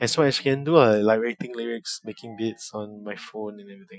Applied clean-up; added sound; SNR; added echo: classical method Wiener filter.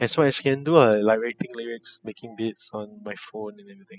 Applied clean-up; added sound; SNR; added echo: classical method spectral subtraction.